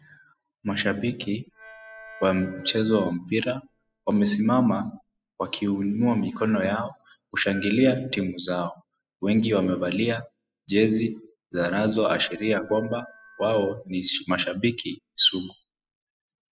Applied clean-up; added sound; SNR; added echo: classical method spectral subtraction.